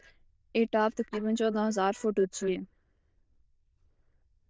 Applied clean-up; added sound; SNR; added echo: neural diffusion model UNIVERSE++.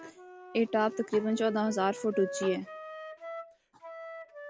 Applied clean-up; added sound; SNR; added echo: none; Wind instrument, woodwind instrument; 11 dB; none.